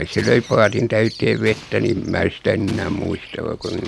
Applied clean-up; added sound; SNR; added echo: none; Explosion + Bird vocalization, bird call, bird song; 19 dB; none.